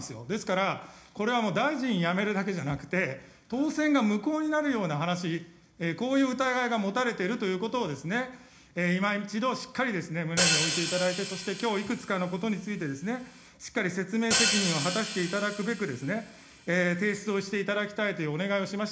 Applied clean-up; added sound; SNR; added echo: none; Hi-hat; 3 dB; reverberation time 0.4 s.